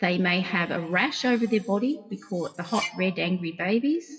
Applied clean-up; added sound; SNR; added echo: classical method WPE with log-MMSE.